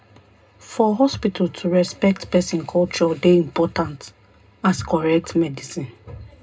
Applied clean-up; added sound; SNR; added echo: none; none; none; reverberation time 0.2 s.